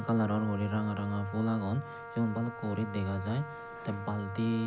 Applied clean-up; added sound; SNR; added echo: none; Wind instrument, woodwind instrument; 12 dB; none.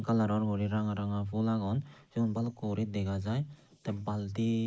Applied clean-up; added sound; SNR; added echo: neural mask model Resemble Enhance denoiser.